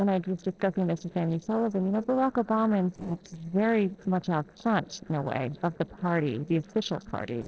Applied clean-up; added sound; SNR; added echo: neural separator model SepFormer DNS4.